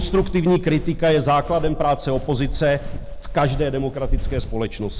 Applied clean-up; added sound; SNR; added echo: none; Walk, footsteps; 6 dB; none.